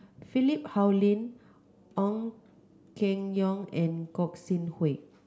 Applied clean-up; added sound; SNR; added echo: none; none; none; none.